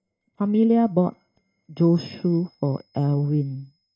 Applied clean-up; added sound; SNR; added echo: neural mask model DeepFilterNet 3.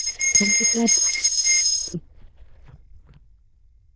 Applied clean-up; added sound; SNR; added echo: neural diffusion model UNIVERSE++.